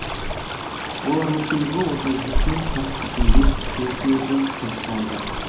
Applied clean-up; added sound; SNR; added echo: none; Stream; -2 dB; reverberation time 0.6 s.